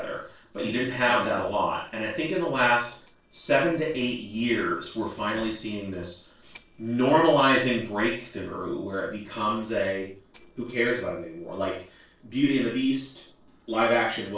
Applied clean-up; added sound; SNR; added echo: neural separator model SepFormer DNS4.